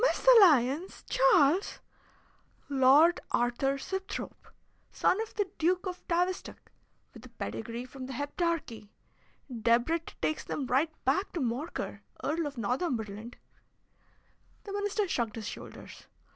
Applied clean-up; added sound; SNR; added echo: none; none; none; none.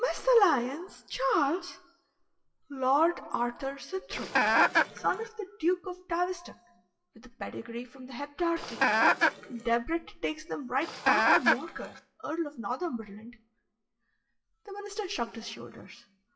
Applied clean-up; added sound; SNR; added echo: classical method WPE with log-MMSE.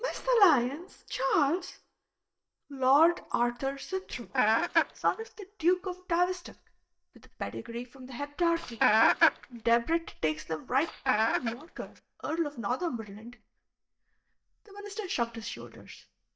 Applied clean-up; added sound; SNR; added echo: neural mask model DeepFilterNet 3.